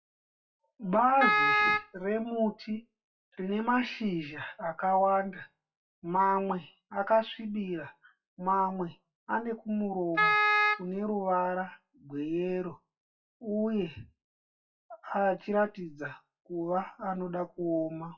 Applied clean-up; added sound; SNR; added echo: classical method WPE with log-MMSE.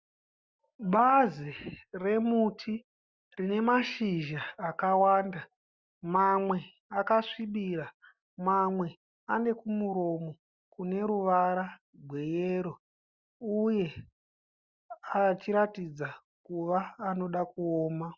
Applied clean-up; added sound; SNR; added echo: none; none; none; none.